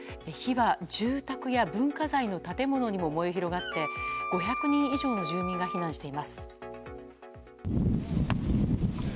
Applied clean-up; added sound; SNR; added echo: none; Wind instrument, woodwind instrument; 6 dB; none.